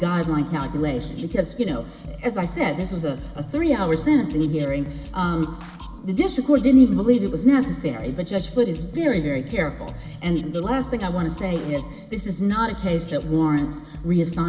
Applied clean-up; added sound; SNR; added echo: none; Drum kit; 14 dB; none.